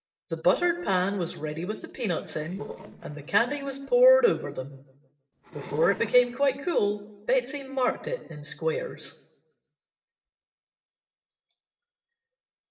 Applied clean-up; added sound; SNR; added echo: neural separator model SepFormer DNS4.